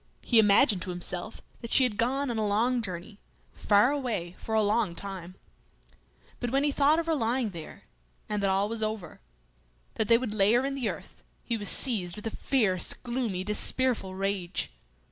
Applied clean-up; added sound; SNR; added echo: none; none; none; none.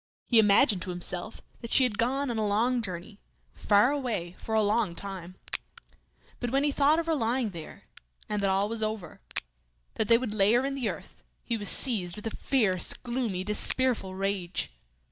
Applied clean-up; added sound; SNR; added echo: neural mask model DeepFilterNet 3.